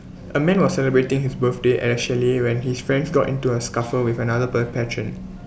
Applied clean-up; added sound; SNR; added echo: none; none; none; none.